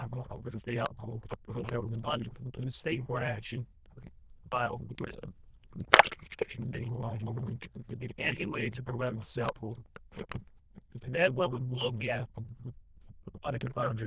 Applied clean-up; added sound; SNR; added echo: neural diffusion model UNIVERSE++.